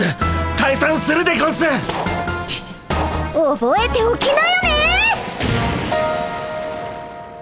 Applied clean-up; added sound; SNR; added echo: none; Gunshot, gunfire; 12 dB; none.